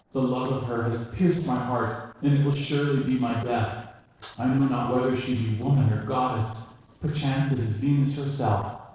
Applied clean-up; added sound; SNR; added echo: neural separator model SepFormer DNS4.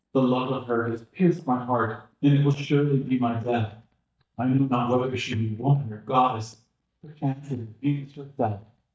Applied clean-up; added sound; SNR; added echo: neural mask model DeepFilterNet 3.